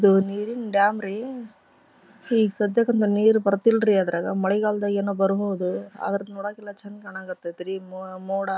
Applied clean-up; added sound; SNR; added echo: none; none; none; none.